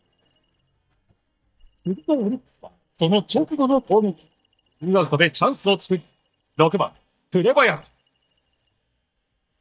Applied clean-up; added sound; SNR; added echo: neural mask model DeepFilterNet 3.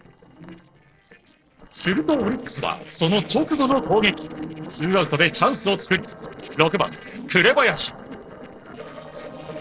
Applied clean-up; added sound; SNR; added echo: neural separator model SepFormer DNS4.